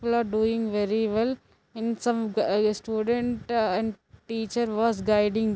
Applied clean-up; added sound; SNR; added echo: none; none; none; none.